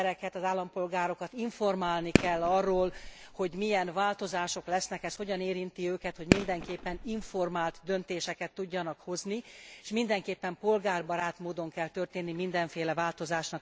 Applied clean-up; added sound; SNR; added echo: none; Fireworks; 2 dB; none.